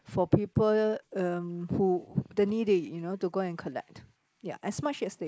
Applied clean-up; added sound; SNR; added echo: neural mask model Resemble Enhance denoiser.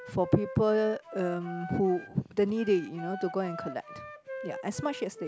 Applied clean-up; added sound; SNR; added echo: none; Wind instrument, woodwind instrument; 13 dB; none.